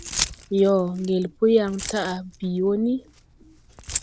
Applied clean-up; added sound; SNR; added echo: none; Keys jangling; 11 dB; none.